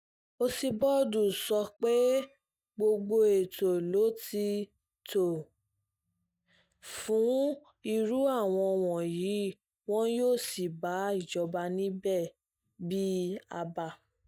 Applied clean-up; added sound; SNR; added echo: neural mask model DeepFilterNet 3.